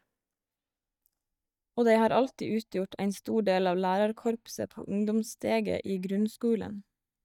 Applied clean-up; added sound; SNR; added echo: neural mask model DeepFilterNet 3.